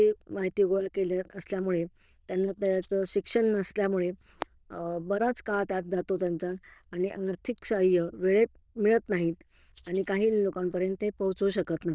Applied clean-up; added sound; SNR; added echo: neural diffusion model UNIVERSE++.